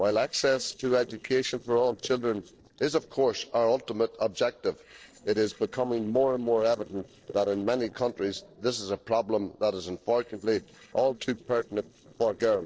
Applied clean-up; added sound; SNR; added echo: neural separator model SepFormer DNS4.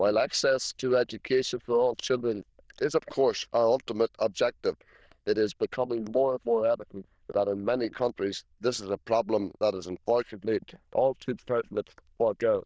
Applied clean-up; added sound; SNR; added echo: neural diffusion model UNIVERSE++.